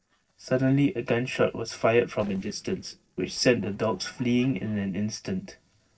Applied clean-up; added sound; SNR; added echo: neural separator model SepFormer DNS4.